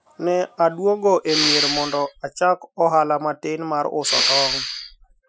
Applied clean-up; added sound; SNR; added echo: classical method Wiener filter.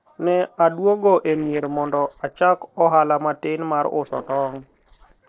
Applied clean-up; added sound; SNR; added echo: neural separator model SepFormer DNS4.